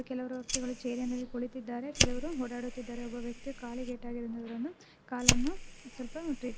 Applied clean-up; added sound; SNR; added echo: none; Fire; -1 dB; none.